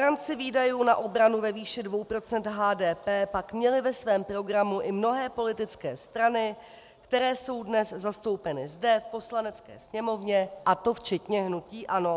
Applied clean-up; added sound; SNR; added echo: none; none; none; none.